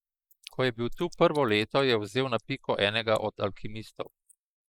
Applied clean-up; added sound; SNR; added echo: neural mask model Resemble Enhance denoiser.